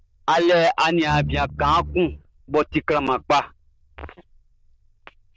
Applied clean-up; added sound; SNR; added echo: neural diffusion model UNIVERSE++.